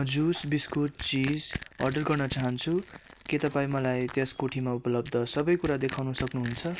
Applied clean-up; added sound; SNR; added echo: none; Crushing; 13 dB; none.